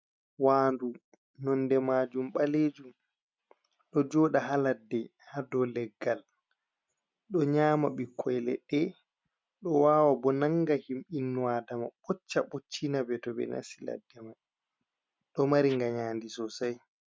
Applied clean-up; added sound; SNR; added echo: none; none; none; none.